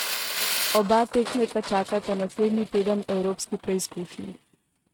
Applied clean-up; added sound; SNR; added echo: neural mask model RNNoise.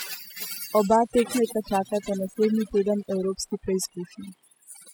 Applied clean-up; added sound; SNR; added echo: classical method spectral subtraction.